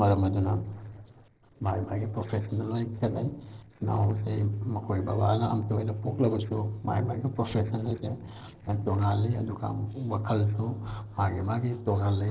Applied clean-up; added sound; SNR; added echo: neural separator model SepFormer DNS4.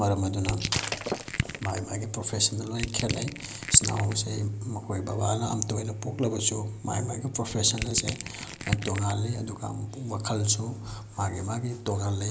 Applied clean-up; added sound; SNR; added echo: none; Shatter + Crushing; 5 dB; none.